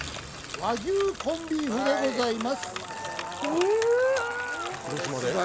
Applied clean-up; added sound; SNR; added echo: none; Bicycle; 11 dB; none.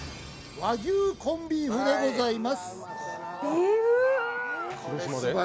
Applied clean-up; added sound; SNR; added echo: none; none; none; none.